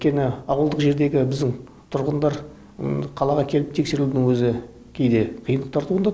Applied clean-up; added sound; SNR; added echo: none; none; none; none.